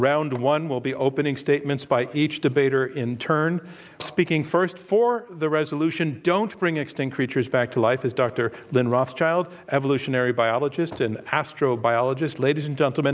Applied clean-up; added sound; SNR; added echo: none; none; none; none.